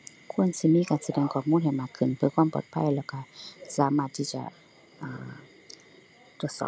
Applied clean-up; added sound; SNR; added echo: none; none; none; none.